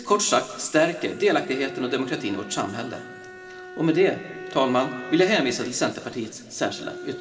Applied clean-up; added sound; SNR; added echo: none; Bowed string instrument; 15 dB; reverberation time 2.1 s.